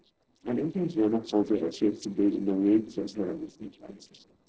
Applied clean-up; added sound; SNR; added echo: neural separator model SepFormer DNS4.